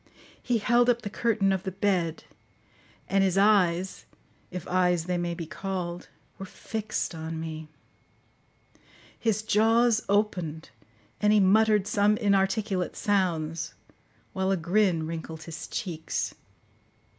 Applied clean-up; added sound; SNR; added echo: none; none; none; none.